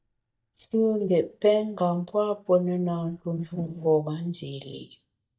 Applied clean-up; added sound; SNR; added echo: neural mask model DeepFilterNet 3.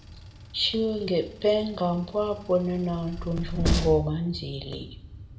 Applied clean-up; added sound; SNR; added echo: none; Train; 6 dB; reverberation time 1.1 s.